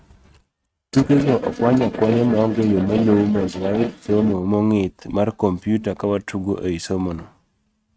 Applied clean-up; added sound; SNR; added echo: neural mask model RNNoise.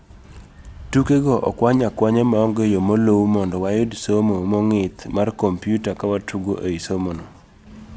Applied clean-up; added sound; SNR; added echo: none; none; none; none.